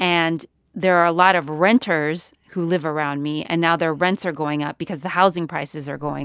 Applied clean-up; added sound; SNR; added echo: none; none; none; none.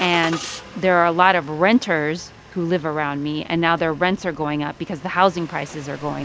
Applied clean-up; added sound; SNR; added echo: none; Engine starting; 17 dB; none.